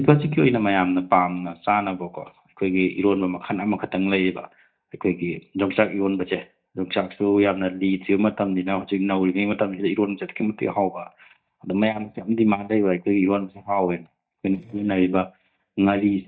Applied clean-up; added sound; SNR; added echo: neural mask model DeepFilterNet 3.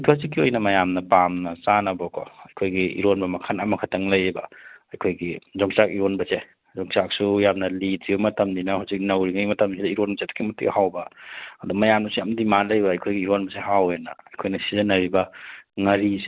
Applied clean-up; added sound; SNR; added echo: none; none; none; none.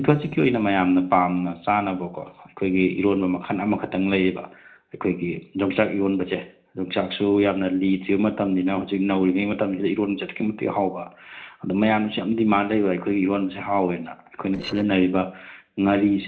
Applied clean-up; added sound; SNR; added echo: neural separator model SepFormer DNS4.